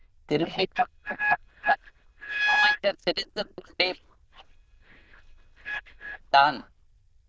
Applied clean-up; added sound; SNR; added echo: neural diffusion model UNIVERSE++.